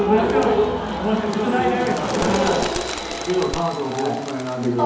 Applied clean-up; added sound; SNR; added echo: none; Bird; 12 dB; reverberation time 2.2 s.